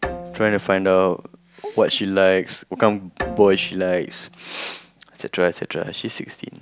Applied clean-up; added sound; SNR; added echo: none; Bowed string instrument; 16 dB; none.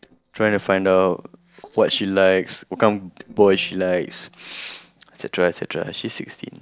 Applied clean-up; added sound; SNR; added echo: neural separator model SepFormer DNS4.